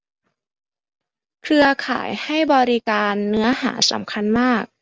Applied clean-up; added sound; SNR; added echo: none; none; none; none.